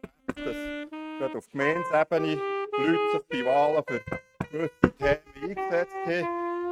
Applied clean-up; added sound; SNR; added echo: neural mask model RNNoise.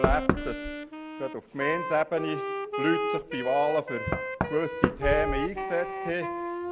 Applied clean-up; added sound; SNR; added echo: none; Knock + Wind instrument, woodwind instrument; 0 dB; none.